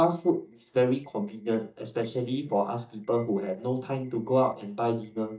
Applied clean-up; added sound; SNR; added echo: neural mask model DeepFilterNet 3.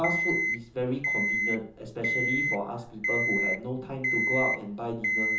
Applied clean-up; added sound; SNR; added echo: none; Alarm; -3 dB; reverberation time 0.6 s.